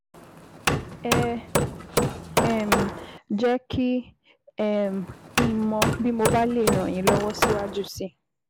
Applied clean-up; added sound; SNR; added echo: none; Hammer; -1 dB; none.